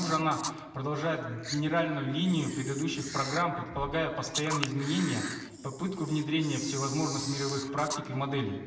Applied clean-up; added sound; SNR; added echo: none; Camera; 10 dB; reverberation time 1.3 s.